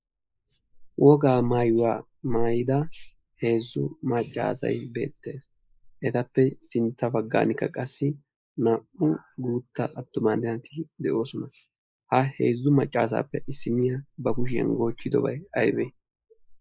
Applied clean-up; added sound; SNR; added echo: neural mask model Resemble Enhance denoiser.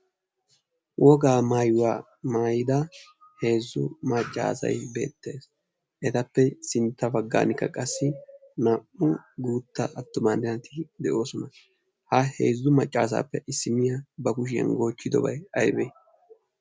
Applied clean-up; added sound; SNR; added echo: none; none; none; none.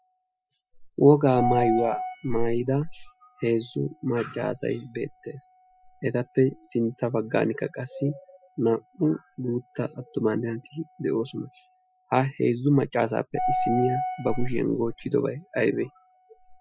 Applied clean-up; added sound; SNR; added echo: classical method spectral subtraction.